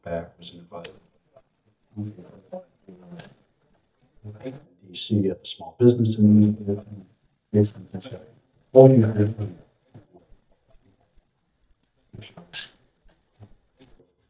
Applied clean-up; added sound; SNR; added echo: neural mask model DeepFilterNet 3.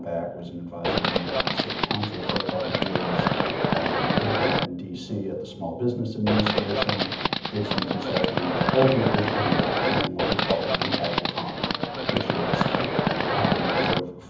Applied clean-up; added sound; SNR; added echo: none; Livestock, farm animals, working animals; -4 dB; reverberation time 0.8 s.